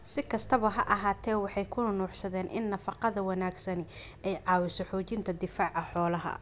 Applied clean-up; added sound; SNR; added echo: none; none; none; none.